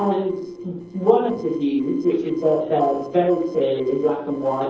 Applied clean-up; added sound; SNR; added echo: neural separator model SepFormer DNS4.